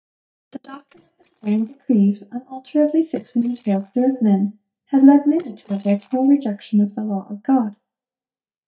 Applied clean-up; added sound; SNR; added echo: neural mask model DeepFilterNet 3.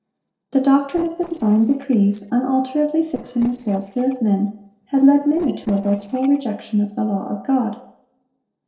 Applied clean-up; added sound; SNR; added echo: neural separator model SepFormer DNS4.